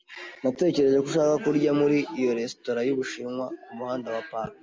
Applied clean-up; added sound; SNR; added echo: none; none; none; none.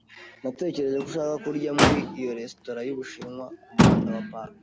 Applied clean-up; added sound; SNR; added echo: none; Motor vehicle (road); -4 dB; none.